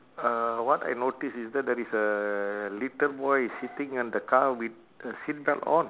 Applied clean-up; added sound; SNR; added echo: none; none; none; none.